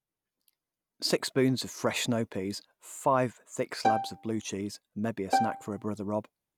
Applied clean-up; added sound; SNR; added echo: none; Bowed string instrument; 0 dB; none.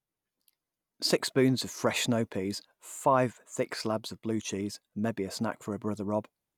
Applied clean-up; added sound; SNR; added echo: none; none; none; none.